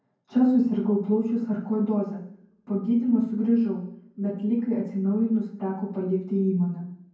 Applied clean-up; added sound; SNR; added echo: none; none; none; reverberation time 0.9 s.